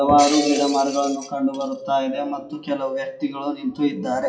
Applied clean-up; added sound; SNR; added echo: classical method WPE with log-MMSE.